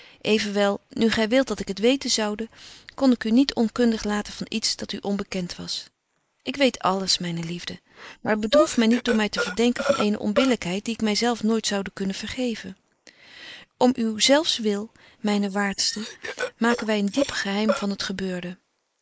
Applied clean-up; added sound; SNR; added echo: neural mask model Resemble Enhance denoiser.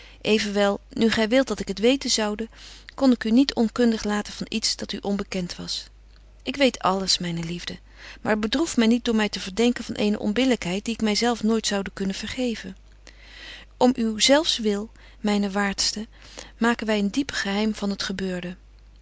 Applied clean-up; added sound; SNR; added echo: none; none; none; none.